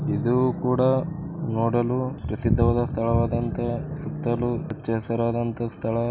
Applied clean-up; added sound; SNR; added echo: none; none; none; none.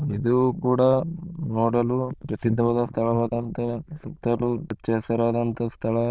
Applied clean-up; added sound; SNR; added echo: neural diffusion model UNIVERSE++.